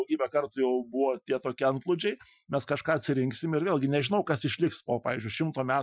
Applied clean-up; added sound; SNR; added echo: classical method Wiener filter.